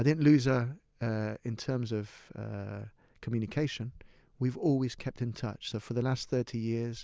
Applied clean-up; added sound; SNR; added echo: none; none; none; none.